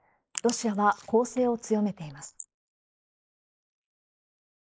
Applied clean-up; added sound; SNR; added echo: neural mask model Resemble Enhance denoiser.